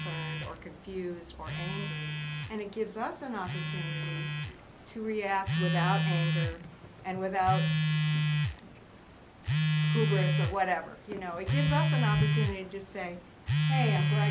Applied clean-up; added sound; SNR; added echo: none; Telephone; -5 dB; none.